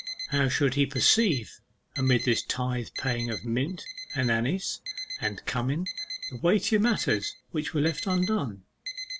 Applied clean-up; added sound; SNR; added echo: none; Alarm; 11 dB; none.